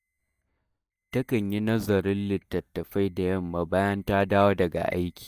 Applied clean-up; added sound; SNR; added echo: neural mask model DeepFilterNet 3.